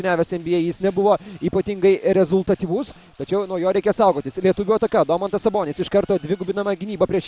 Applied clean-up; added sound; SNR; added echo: none; none; none; none.